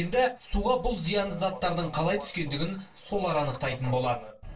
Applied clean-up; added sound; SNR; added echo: none; none; none; reverberation time 0.2 s.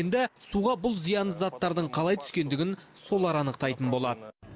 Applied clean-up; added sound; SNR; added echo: none; none; none; none.